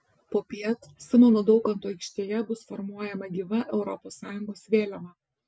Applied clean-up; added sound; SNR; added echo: none; none; none; none.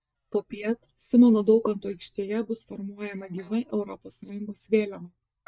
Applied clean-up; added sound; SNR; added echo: neural mask model DeepFilterNet 3.